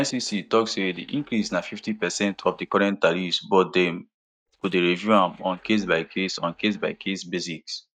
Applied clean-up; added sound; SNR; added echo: neural mask model DeepFilterNet 3.